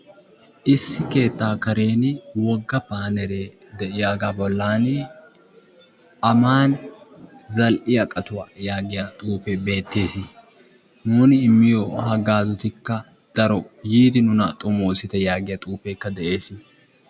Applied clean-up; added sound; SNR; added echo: none; none; none; none.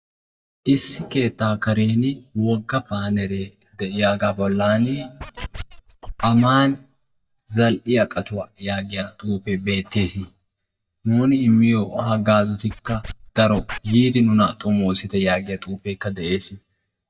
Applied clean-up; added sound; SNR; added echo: neural mask model DeepFilterNet 3.